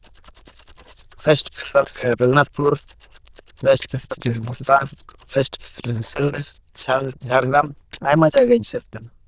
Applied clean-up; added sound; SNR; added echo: neural diffusion model UNIVERSE++.